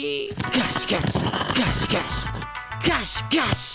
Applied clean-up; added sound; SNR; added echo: none; none; none; none.